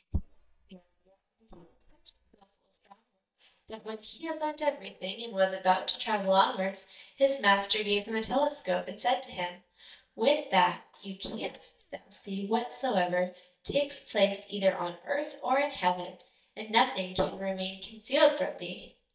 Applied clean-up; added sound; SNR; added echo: neural mask model DeepFilterNet 3.